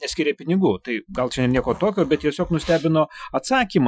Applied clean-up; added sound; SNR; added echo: classical method Wiener filter.